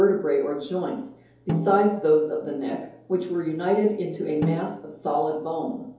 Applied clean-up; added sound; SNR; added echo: none; Snare drum; 8 dB; reverberation time 2.8 s.